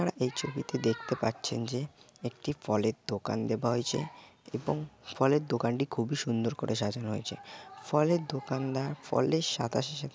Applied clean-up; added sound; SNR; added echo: none; none; none; none.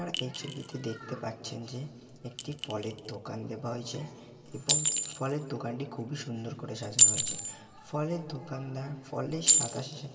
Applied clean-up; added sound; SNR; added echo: none; Chink, clink; -5 dB; reverberation time 2.6 s.